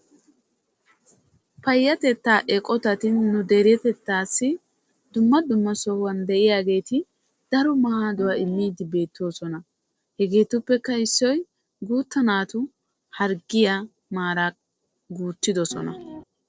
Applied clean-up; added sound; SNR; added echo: neural separator model SepFormer DNS4.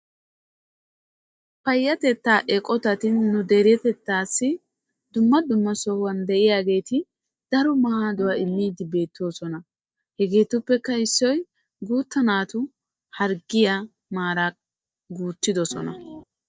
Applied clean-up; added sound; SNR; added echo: neural mask model DeepFilterNet 3.